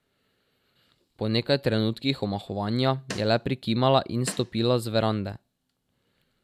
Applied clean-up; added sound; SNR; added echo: none; Snare drum; 12 dB; none.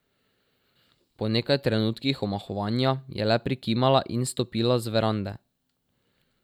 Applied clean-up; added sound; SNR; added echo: none; none; none; none.